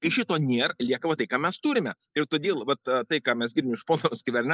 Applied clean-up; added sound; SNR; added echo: neural mask model Resemble Enhance denoiser.